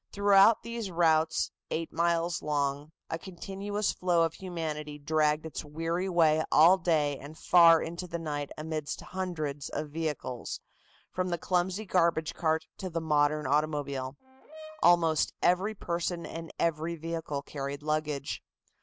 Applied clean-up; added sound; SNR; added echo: none; Brass instrument; 20 dB; none.